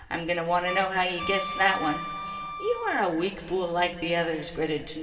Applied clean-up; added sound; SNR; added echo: none; Wind instrument, woodwind instrument; 8 dB; reverberation time 2.3 s.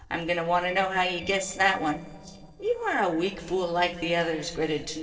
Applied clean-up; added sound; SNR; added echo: neural separator model SepFormer DNS4.